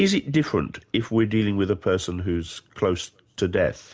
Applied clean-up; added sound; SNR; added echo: none; none; none; none.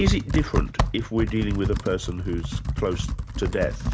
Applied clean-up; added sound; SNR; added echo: none; Computer keyboard; 0 dB; none.